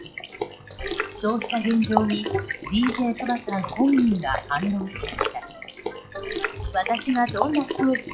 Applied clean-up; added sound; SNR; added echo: classical method log-MMSE.